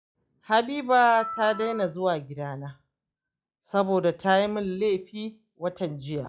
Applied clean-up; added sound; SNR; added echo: classical method log-MMSE.